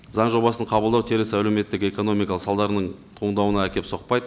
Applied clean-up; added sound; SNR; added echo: none; none; none; none.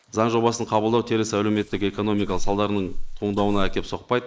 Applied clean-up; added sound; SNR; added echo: neural mask model Resemble Enhance denoiser.